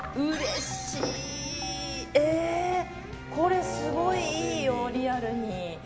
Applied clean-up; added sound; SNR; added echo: none; Motor vehicle (road); 16 dB; none.